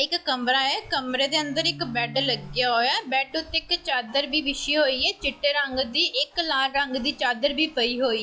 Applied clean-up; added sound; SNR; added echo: classical method log-MMSE.